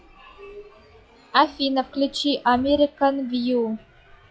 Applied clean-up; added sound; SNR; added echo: classical method log-MMSE.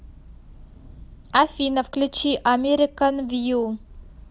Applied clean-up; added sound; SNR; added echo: none; none; none; none.